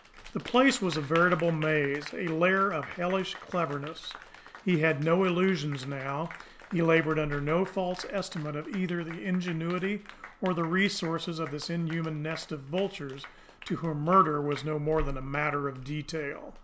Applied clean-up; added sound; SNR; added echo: none; Applause; 18 dB; none.